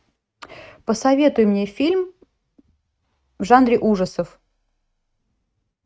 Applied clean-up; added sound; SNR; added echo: neural mask model RNNoise.